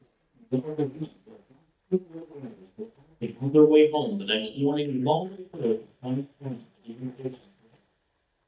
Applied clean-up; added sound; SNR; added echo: neural mask model DeepFilterNet 3.